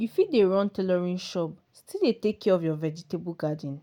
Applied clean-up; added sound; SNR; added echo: none; none; none; none.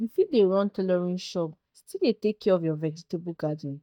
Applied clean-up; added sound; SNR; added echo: neural mask model DeepFilterNet 3.